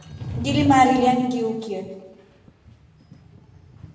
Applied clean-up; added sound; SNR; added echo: none; Sliding door; 11 dB; reverberation time 1.0 s.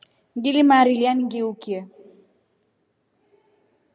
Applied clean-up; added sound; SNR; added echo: none; none; none; none.